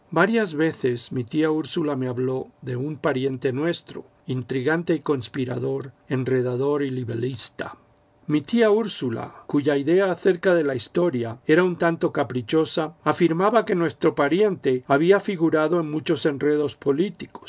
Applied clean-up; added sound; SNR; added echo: none; none; none; none.